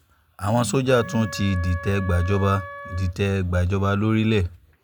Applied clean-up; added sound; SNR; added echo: none; Wind instrument, woodwind instrument; 14 dB; none.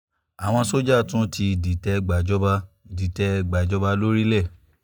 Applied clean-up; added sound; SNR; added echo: neural mask model DeepFilterNet 3.